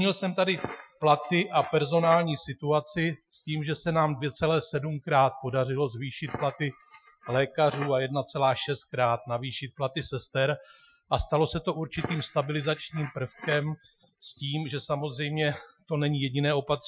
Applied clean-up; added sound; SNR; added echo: classical method Wiener filter.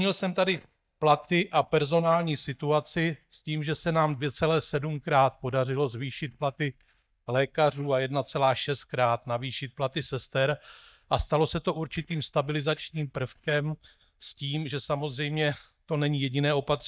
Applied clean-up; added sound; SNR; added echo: neural mask model DeepFilterNet 3.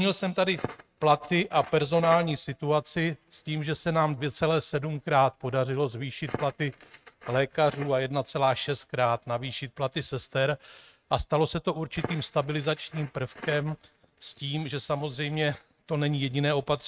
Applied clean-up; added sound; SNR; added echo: neural mask model RNNoise.